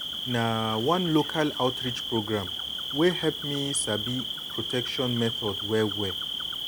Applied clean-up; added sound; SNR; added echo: none; Cricket; 5 dB; none.